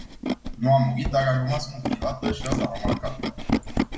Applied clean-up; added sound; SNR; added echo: none; Tools; 2 dB; reverberation time 1.7 s.